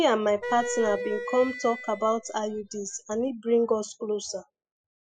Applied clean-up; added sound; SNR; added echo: classical method spectral subtraction.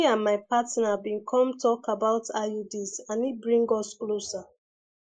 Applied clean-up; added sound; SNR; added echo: neural mask model Resemble Enhance denoiser.